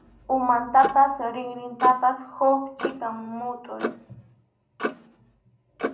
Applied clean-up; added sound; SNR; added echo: none; Clock; 11 dB; reverberation time 0.5 s.